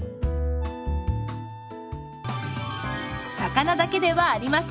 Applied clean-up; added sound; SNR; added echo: none; Wind instrument, woodwind instrument; 18 dB; none.